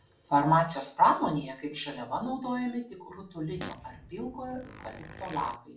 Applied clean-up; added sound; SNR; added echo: none; Fart; 16 dB; reverberation time 0.3 s.